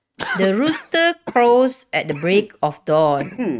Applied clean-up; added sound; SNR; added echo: neural mask model RNNoise.